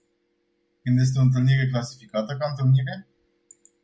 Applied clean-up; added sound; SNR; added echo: none; none; none; none.